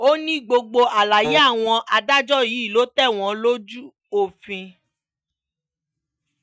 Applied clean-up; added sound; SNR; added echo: neural mask model RNNoise.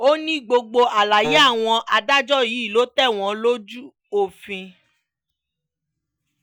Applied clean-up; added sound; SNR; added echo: none; Wind instrument, woodwind instrument; 9 dB; none.